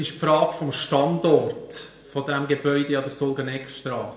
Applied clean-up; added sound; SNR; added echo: none; none; none; reverberation time 0.7 s.